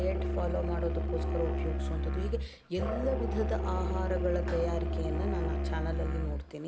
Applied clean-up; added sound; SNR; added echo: none; Musical instrument; -4 dB; none.